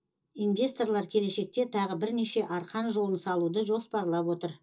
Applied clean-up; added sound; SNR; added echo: none; none; none; reverberation time 0.2 s.